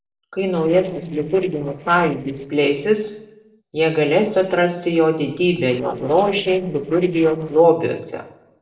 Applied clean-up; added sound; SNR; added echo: neural separator model SepFormer DNS4.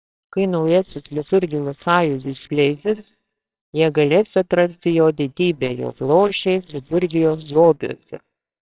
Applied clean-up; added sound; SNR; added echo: neural separator model SepFormer WHAMR!.